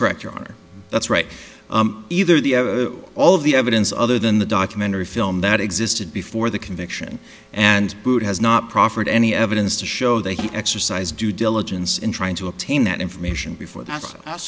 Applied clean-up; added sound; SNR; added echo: none; Snare drum; 19 dB; none.